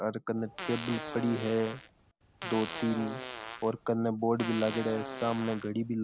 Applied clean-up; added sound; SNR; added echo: none; Fart; 9 dB; none.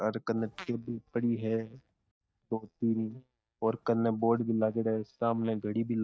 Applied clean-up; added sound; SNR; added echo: neural mask model DeepFilterNet 3.